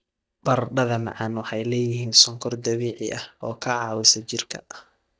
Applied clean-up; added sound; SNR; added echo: neural mask model DeepFilterNet 3.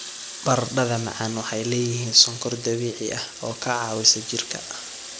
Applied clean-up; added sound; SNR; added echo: none; Water tap, faucet; 13 dB; none.